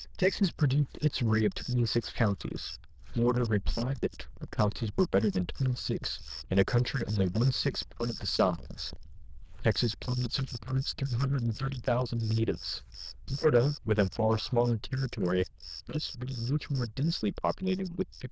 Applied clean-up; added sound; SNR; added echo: neural diffusion model UNIVERSE++.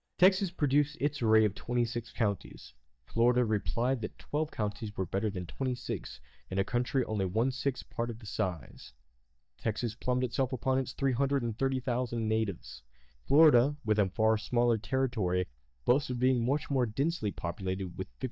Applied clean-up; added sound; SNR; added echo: neural mask model DeepFilterNet 3.